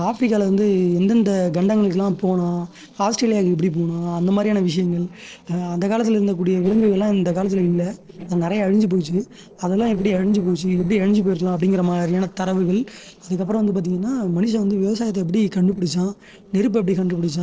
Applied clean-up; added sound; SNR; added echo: neural separator model SepFormer DNS4.